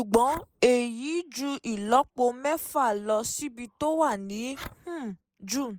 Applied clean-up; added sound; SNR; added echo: neural mask model Resemble Enhance denoiser.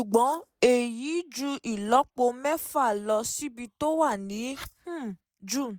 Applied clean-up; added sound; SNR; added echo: neural mask model DeepFilterNet 3.